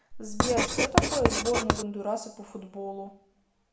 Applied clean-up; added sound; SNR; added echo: none; Writing; -4 dB; reverberation time 0.5 s.